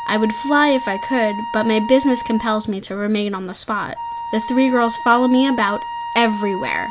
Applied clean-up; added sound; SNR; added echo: none; Wind instrument, woodwind instrument; 10 dB; none.